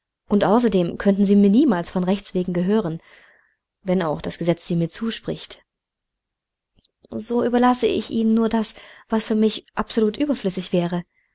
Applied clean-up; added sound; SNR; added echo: none; none; none; none.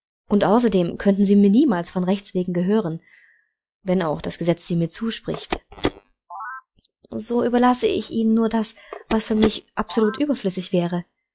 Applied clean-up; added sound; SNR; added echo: classical method log-MMSE.